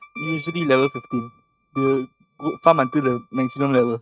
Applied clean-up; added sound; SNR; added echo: neural mask model RNNoise.